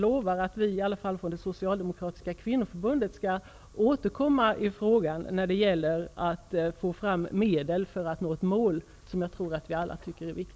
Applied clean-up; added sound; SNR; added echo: none; none; none; none.